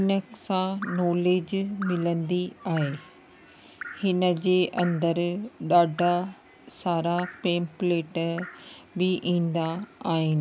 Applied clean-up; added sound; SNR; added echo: none; Drip; 19 dB; none.